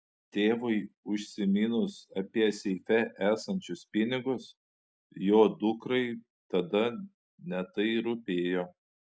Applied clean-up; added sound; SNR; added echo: none; none; none; none.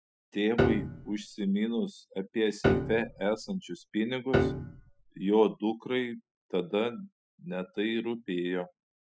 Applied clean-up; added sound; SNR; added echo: classical method spectral subtraction.